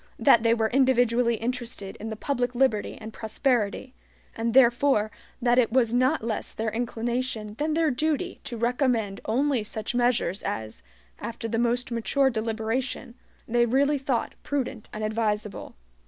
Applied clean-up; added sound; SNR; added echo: none; none; none; none.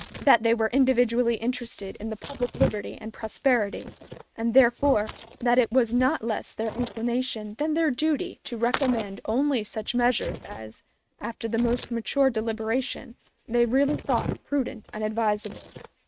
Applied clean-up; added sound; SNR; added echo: neural mask model RNNoise.